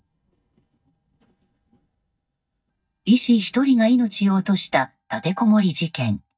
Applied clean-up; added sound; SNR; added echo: neural mask model DeepFilterNet 3.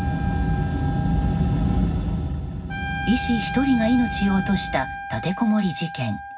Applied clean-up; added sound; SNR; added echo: none; Trumpet; 11 dB; reverberation time 0.4 s.